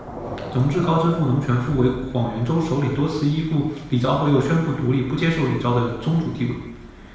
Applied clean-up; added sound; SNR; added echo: none; Thunder / Rain; 18 dB; reverberation time 0.9 s.